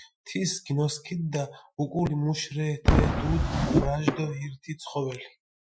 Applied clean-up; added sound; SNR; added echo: classical method Wiener filter.